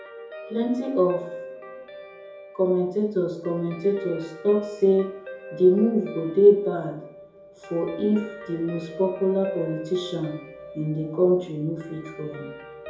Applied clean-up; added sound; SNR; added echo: none; Guitar; 15 dB; reverberation time 2.6 s.